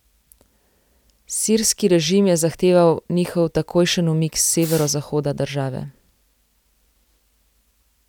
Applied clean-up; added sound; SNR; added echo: none; Fireworks; 17 dB; none.